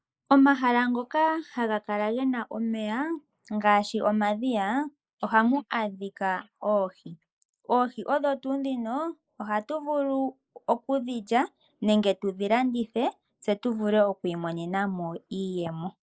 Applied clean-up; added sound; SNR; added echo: neural mask model Resemble Enhance denoiser.